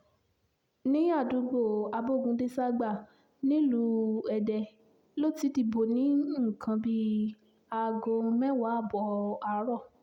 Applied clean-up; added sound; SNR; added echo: none; none; none; none.